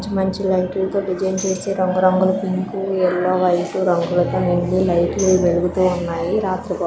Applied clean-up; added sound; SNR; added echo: none; Tambourine + Guitar; 15 dB; none.